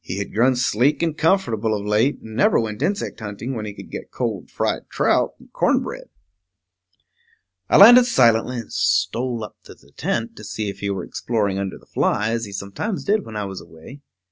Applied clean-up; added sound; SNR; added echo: none; none; none; none.